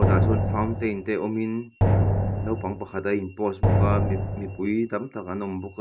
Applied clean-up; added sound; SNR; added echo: none; Drum; -4 dB; none.